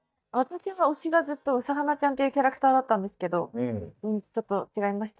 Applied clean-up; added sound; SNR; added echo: neural mask model DeepFilterNet 3.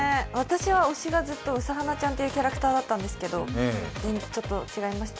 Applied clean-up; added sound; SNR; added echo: none; Sink (filling or washing); 20 dB; none.